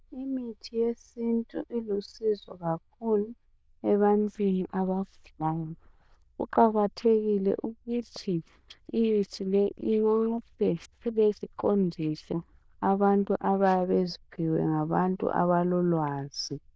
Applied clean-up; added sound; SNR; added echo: neural diffusion model UNIVERSE++.